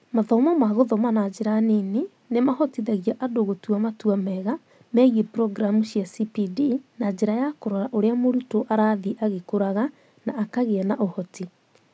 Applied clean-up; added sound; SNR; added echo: none; none; none; none.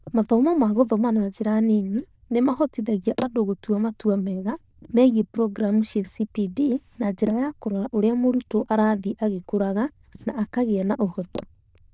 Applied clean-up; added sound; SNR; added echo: neural diffusion model UNIVERSE++.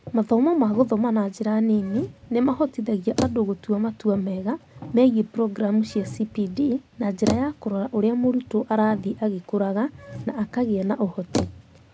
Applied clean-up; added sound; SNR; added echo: none; Bicycle; 13 dB; none.